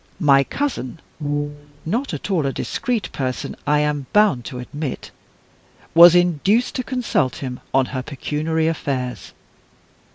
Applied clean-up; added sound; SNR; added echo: none; Brass instrument; 5 dB; none.